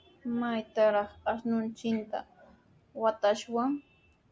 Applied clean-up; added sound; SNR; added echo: none; none; none; none.